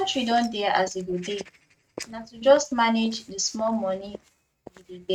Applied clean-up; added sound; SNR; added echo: neural mask model RNNoise.